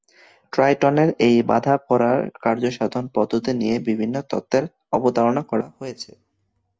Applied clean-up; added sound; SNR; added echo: none; none; none; none.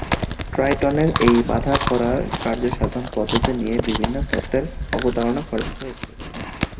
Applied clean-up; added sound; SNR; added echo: none; Chewing, mastication; 2 dB; reverberation time 1.3 s.